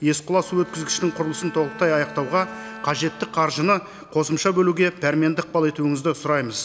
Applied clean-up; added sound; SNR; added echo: none; Bowed string instrument; 19 dB; none.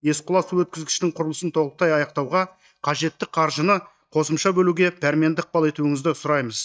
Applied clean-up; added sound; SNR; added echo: neural mask model DeepFilterNet 3.